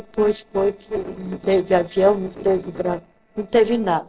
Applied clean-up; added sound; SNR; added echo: neural separator model SepFormer DNS4.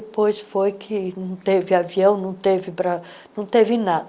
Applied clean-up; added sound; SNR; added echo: none; none; none; none.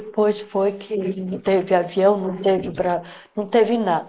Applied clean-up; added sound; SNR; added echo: neural mask model Resemble Enhance denoiser.